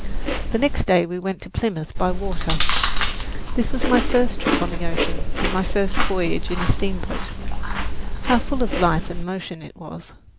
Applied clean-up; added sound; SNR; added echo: none; Chewing, mastication; -3 dB; none.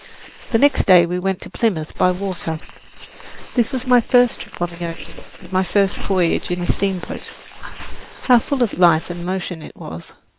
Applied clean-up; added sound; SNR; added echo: neural separator model SepFormer WHAM!.